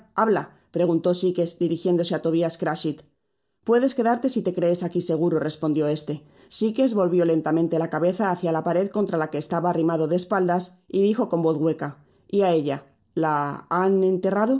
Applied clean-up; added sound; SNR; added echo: none; none; none; reverberation time 0.3 s.